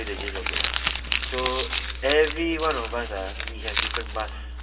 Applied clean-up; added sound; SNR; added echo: none; Crumpling, crinkling; 1 dB; reverberation time 1.1 s.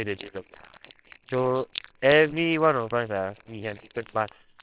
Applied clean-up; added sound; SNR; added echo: neural separator model SepFormer WHAMR!.